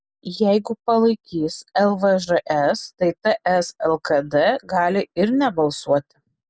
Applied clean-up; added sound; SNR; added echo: none; none; none; none.